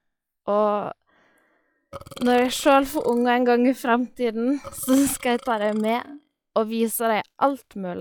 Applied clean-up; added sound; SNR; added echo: classical method log-MMSE.